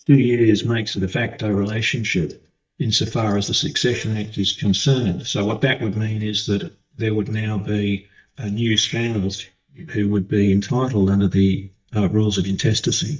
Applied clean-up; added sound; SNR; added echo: neural mask model DeepFilterNet 3.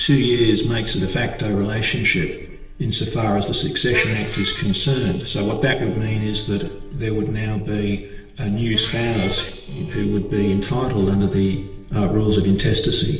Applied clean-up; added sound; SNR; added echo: neural separator model SepFormer DNS4.